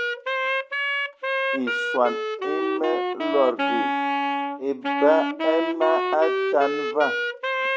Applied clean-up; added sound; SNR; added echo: none; Wind instrument, woodwind instrument; 0 dB; none.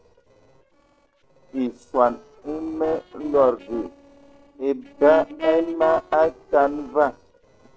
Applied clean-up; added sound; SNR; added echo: neural separator model SepFormer DNS4.